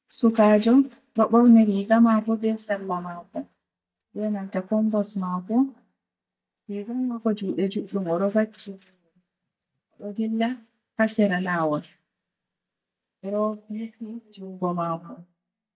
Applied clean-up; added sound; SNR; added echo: neural mask model DeepFilterNet 3.